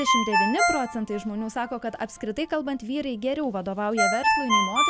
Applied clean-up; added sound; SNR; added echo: none; Ringtone; -2 dB; none.